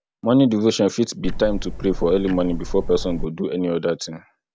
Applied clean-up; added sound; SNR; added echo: none; Tick-tock; 5 dB; none.